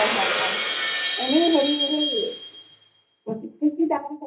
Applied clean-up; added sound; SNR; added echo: none; Shatter; -1 dB; reverberation time 0.3 s.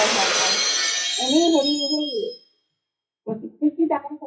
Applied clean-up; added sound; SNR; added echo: classical method WPE with log-MMSE.